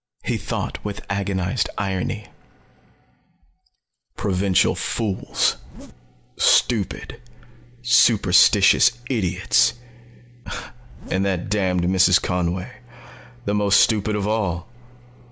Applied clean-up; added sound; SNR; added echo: none; Zipper (clothing); 19 dB; none.